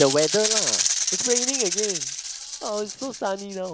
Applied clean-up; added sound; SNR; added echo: none; Rattle (instrument); 0 dB; none.